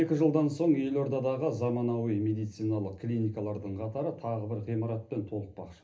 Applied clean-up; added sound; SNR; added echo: none; none; none; reverberation time 0.3 s.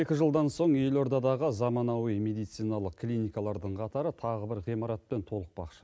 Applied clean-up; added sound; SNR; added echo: none; none; none; none.